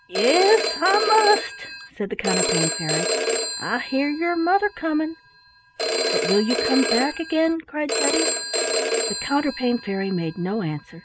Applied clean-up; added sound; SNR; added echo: none; Telephone; 2 dB; none.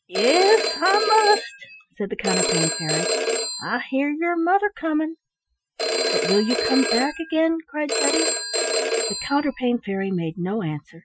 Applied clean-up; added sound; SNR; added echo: classical method Wiener filter.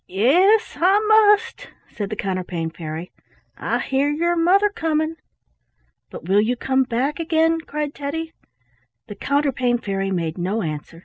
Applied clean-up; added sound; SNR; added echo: none; none; none; none.